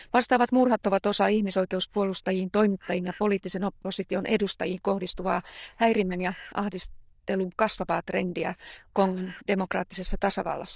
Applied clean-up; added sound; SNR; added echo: neural diffusion model UNIVERSE++.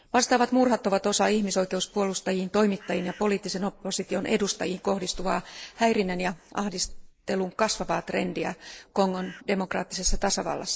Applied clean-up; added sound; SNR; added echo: neural mask model Resemble Enhance denoiser.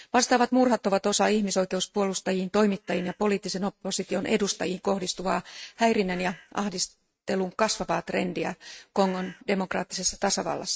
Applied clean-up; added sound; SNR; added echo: neural mask model RNNoise.